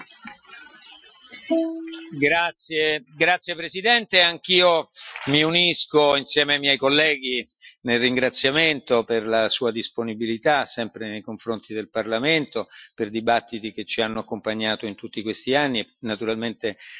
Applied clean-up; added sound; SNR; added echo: classical method Wiener filter.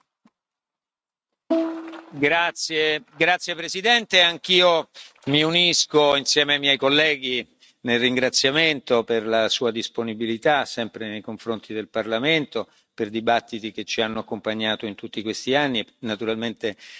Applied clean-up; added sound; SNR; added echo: neural mask model RNNoise.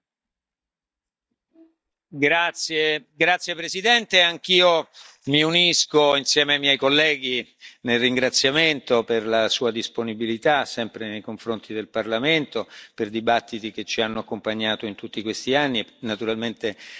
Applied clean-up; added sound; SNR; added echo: neural mask model DeepFilterNet 3.